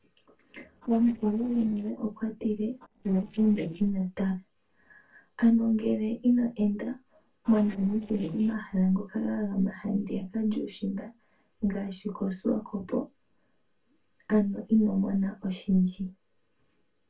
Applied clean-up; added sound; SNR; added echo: neural separator model SepFormer DNS4.